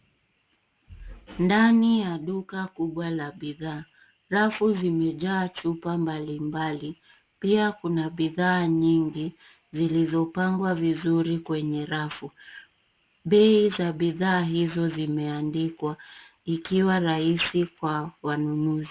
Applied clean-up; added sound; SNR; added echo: none; none; none; none.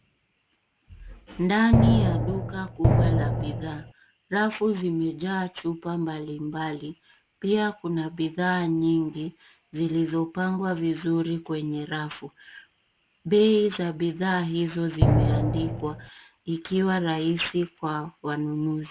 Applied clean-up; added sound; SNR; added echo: none; Drum; -4 dB; none.